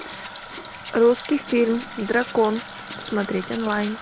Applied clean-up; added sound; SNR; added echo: none; Water tap, faucet + Rattle; 11 dB; none.